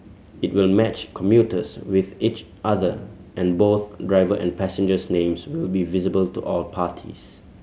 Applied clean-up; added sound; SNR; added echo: none; none; none; none.